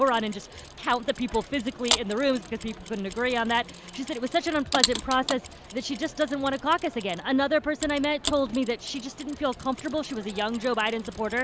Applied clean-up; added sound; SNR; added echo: none; Mechanisms; 9 dB; none.